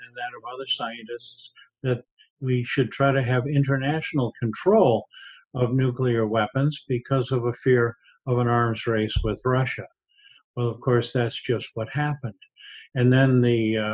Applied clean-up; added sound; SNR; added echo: classical method spectral subtraction.